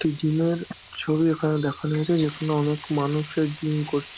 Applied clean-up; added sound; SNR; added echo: none; Frying (food); 20 dB; none.